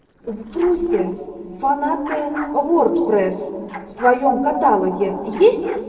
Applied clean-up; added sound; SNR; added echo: neural separator model SepFormer DNS4.